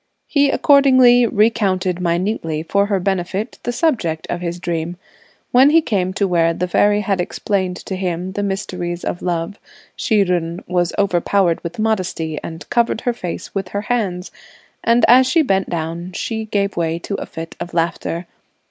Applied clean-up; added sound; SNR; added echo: none; none; none; none.